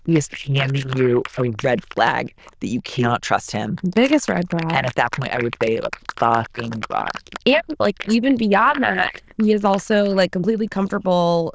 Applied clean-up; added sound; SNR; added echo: neural diffusion model UNIVERSE++.